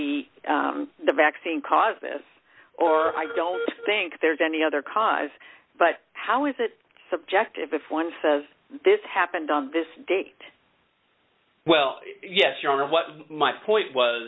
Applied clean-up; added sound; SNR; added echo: none; none; none; none.